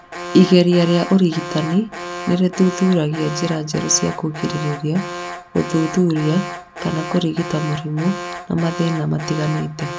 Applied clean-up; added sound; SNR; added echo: none; Alarm; 11 dB; none.